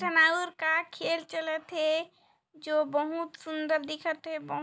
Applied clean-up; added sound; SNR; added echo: none; none; none; none.